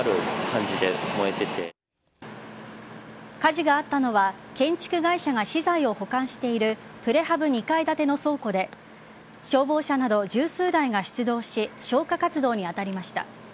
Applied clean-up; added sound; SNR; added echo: none; none; none; none.